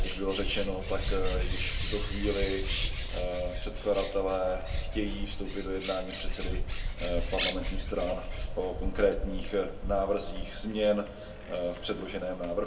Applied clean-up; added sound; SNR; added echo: none; Bird; 0 dB; reverberation time 0.2 s.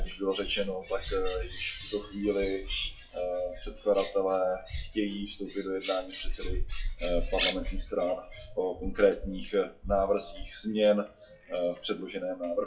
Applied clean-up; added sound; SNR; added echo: classical method WPE with log-MMSE.